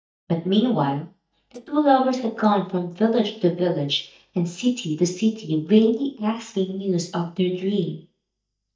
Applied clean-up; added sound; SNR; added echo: neural mask model DeepFilterNet 3.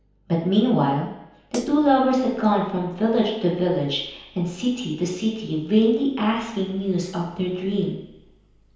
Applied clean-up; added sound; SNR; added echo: none; Hi-hat; 15 dB; reverberation time 1.0 s.